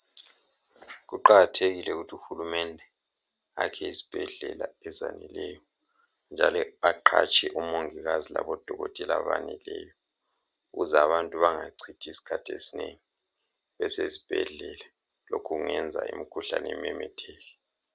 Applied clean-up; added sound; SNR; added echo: none; none; none; none.